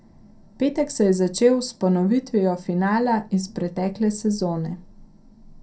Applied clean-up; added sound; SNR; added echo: none; none; none; reverberation time 0.2 s.